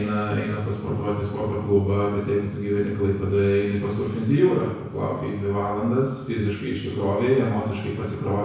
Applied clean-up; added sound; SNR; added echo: none; none; none; reverberation time 1.1 s.